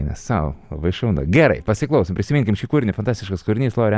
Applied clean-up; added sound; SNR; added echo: none; none; none; none.